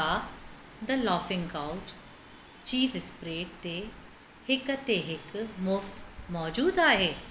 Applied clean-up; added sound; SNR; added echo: none; none; none; none.